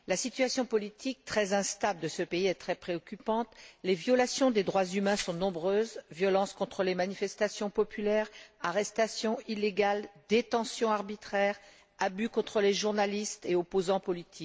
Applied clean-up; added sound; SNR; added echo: none; Glass; 15 dB; none.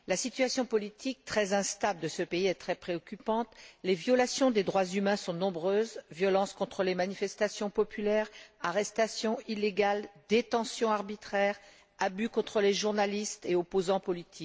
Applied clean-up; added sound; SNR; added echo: none; none; none; none.